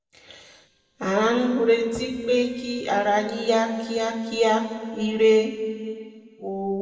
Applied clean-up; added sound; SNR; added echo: neural separator model SepFormer DNS4.